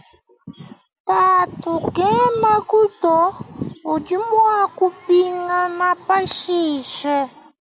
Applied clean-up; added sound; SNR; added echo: none; Wind instrument, woodwind instrument; 20 dB; none.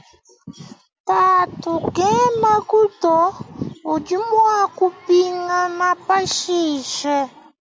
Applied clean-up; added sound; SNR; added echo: none; none; none; none.